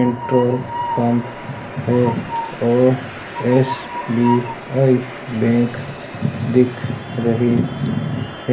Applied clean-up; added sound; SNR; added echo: none; Train; 11 dB; reverberation time 0.3 s.